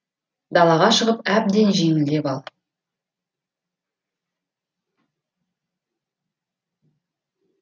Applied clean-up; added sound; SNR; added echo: none; none; none; none.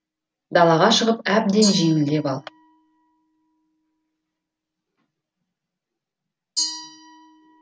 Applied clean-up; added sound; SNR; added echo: none; Glass; 12 dB; none.